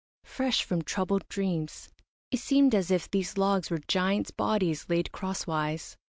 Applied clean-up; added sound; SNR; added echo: none; none; none; none.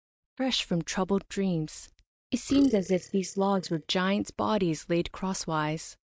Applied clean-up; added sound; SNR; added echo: neural mask model DeepFilterNet 3.